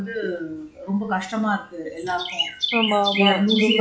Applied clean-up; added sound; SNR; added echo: classical method log-MMSE.